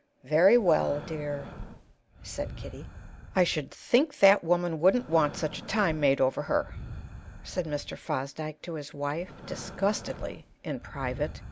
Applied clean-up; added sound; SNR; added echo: none; Breathing; 15 dB; none.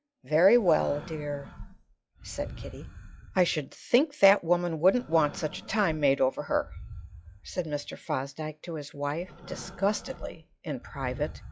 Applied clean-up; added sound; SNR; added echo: classical method log-MMSE.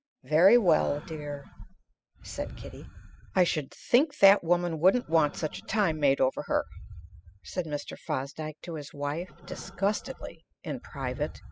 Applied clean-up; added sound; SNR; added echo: classical method spectral subtraction.